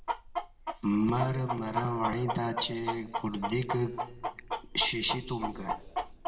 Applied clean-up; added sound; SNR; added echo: none; Chicken, rooster; 4 dB; reverberation time 1.4 s.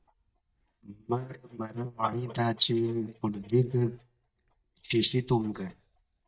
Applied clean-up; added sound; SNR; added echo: neural mask model DeepFilterNet 3.